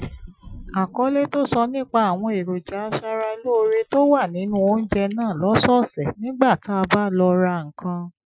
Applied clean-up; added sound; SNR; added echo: classical method Wiener filter.